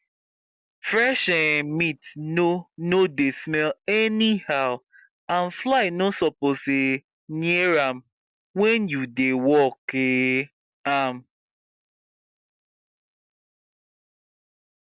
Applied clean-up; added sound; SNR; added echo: none; none; none; none.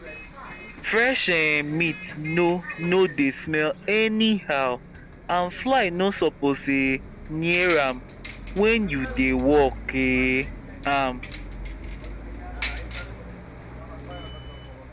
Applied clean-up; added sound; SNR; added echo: none; Bus; 12 dB; none.